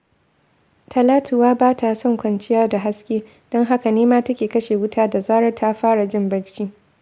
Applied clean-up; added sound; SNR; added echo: none; none; none; none.